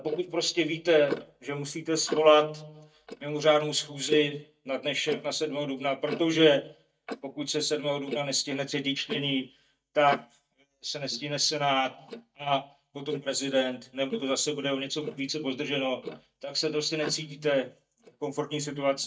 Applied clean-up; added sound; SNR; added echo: neural mask model DeepFilterNet 3.